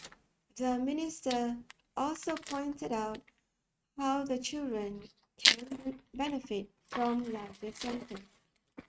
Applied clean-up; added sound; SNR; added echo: neural mask model RNNoise.